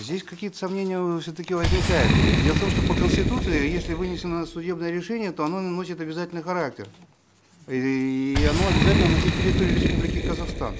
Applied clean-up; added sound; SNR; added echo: none; Boom; -2 dB; none.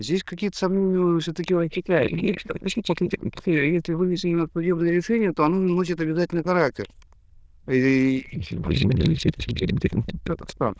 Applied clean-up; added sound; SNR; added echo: neural diffusion model UNIVERSE++.